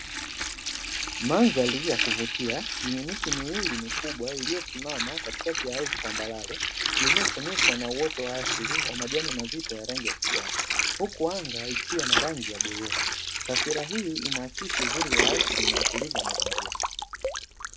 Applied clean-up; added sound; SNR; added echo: none; Water; -4 dB; none.